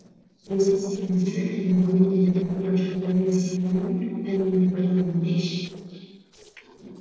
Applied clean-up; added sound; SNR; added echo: neural separator model SepFormer DNS4.